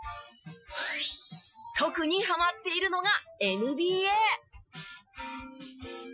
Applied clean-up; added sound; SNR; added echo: classical method Wiener filter.